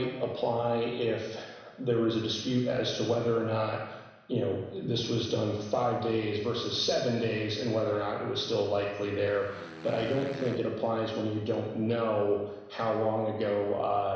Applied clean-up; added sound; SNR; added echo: none; Motorcycle; 16 dB; reverberation time 1.0 s.